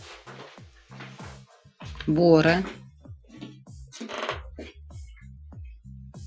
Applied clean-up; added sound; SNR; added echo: classical method Wiener filter.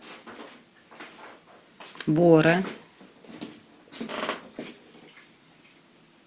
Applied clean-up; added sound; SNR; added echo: none; none; none; none.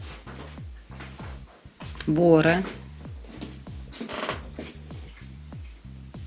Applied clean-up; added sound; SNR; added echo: none; Bass guitar; 13 dB; none.